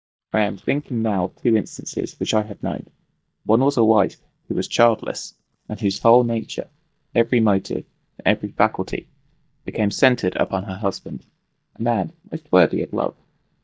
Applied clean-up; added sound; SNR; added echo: neural mask model DeepFilterNet 3.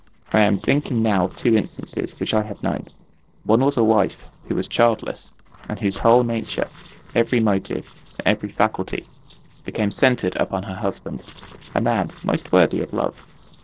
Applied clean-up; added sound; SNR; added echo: neural separator model SepFormer DNS4.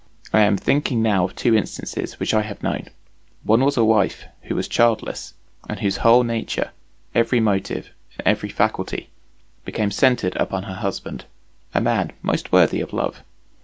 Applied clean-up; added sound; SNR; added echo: none; none; none; none.